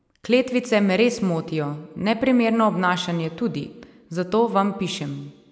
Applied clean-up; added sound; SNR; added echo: none; none; none; none.